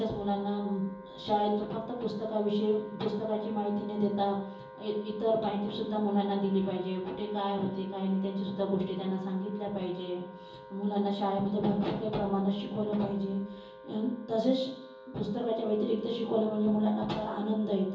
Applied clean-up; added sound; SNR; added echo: none; Wind instrument, woodwind instrument; 17 dB; reverberation time 0.7 s.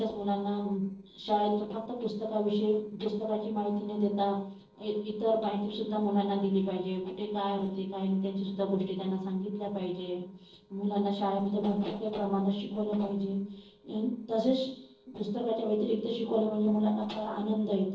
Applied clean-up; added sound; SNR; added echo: neural separator model SepFormer DNS4.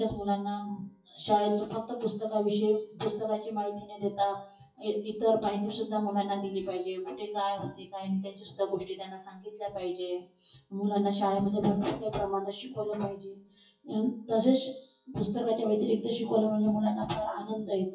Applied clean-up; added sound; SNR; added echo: classical method WPE with log-MMSE.